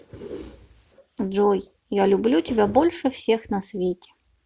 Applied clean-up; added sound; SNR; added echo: none; none; none; none.